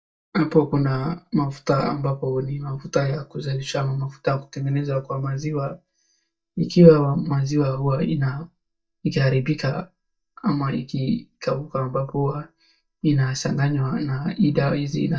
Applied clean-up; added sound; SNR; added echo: neural mask model DeepFilterNet 3.